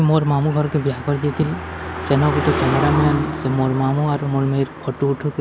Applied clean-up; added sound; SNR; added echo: none; Car passing by; 7 dB; none.